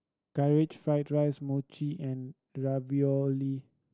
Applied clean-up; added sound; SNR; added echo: none; none; none; none.